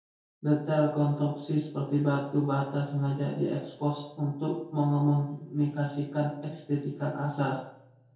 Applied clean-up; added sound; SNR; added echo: none; none; none; reverberation time 2.3 s.